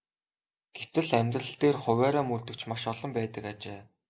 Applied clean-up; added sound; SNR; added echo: none; none; none; none.